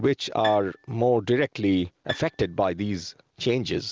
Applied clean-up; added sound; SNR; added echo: none; Bowed string instrument; 15 dB; none.